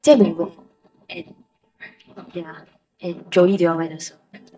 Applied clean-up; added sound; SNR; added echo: neural mask model DeepFilterNet 3.